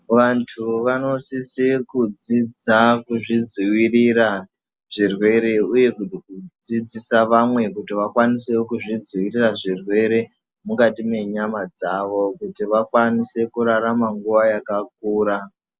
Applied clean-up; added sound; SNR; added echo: none; none; none; none.